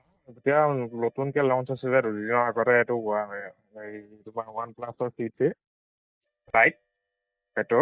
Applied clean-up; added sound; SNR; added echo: neural mask model DeepFilterNet 3.